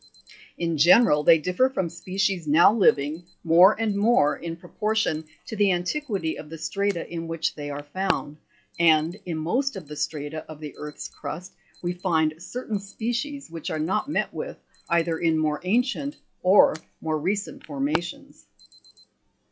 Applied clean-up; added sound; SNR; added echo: classical method log-MMSE.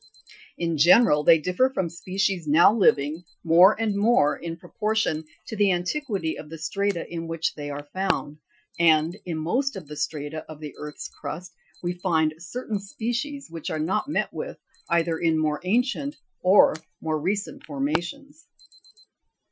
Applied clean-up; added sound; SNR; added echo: classical method Wiener filter.